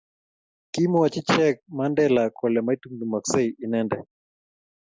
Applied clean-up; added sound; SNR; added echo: none; none; none; none.